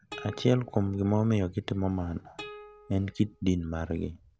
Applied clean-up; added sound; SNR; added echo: none; Plucked string instrument; 20 dB; none.